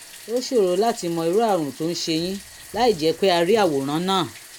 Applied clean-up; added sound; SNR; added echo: none; Bathtub (filling or washing); 20 dB; none.